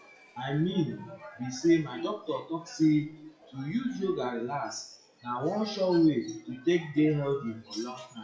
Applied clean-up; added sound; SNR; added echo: classical method WPE with log-MMSE.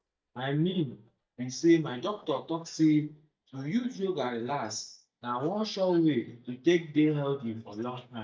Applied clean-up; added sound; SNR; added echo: neural mask model DeepFilterNet 3.